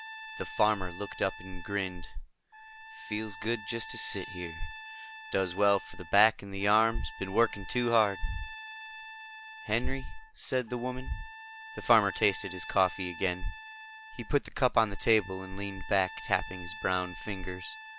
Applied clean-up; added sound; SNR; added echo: none; Trumpet; 14 dB; none.